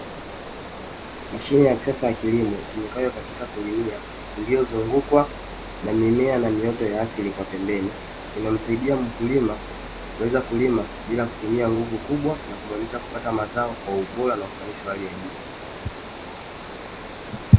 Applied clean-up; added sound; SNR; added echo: none; Water; 11 dB; none.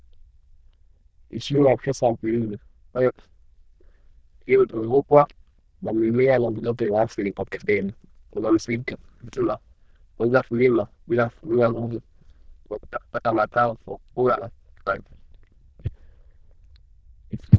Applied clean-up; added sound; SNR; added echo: neural diffusion model UNIVERSE++.